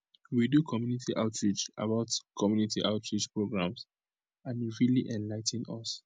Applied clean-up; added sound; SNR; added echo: none; none; none; none.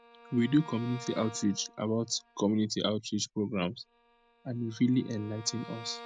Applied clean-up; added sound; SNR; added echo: none; Bowed string instrument; 19 dB; none.